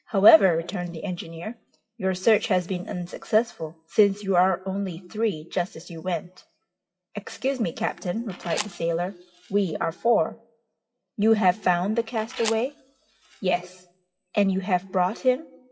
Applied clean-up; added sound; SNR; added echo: classical method WPE with log-MMSE.